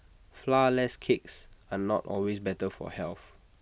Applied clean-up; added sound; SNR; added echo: none; none; none; none.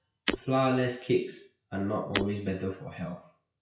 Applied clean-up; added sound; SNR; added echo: classical method WPE with log-MMSE.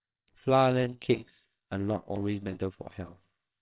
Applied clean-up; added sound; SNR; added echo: neural separator model SepFormer WHAMR!.